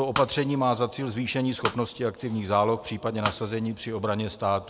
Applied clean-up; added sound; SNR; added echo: none; Shatter; 12 dB; none.